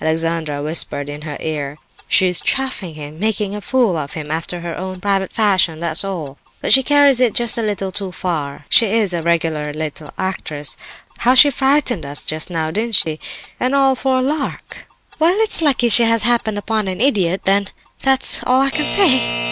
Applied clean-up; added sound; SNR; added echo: none; Alarm / Clock; 18 dB; none.